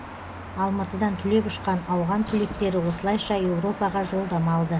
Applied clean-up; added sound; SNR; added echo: none; Car passing by / Traffic noise, roadway noise / Engine; 12 dB; none.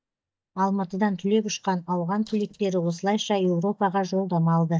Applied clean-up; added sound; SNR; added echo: neural mask model DeepFilterNet 3.